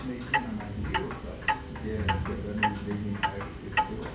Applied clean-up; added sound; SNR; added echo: none; Clock; -4 dB; reverberation time 0.4 s.